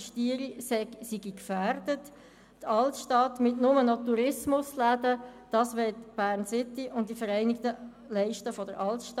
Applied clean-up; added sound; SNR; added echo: none; none; none; none.